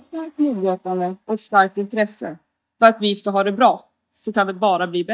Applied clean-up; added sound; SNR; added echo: neural mask model DeepFilterNet 3.